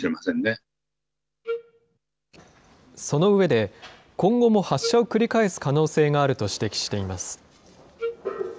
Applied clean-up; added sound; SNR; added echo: none; Wind instrument, woodwind instrument; 9 dB; none.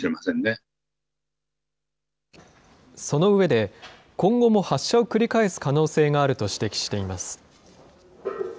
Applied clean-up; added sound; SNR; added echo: none; none; none; none.